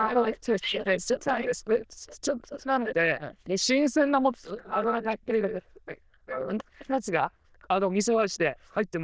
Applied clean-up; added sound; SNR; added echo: neural diffusion model UNIVERSE++.